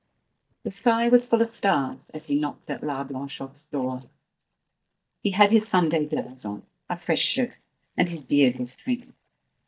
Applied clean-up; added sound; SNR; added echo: neural mask model DeepFilterNet 3.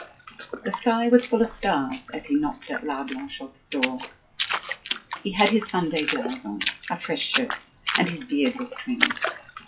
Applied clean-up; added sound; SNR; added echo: classical method WPE with log-MMSE.